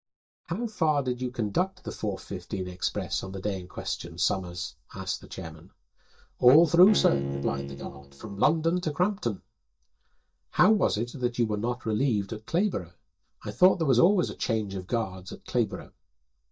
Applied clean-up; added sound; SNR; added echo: neural mask model DeepFilterNet 3.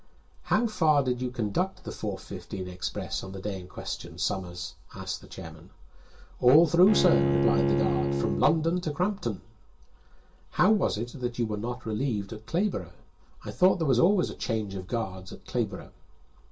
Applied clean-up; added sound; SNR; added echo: none; Bowed string instrument; 0 dB; reverberation time 0.2 s.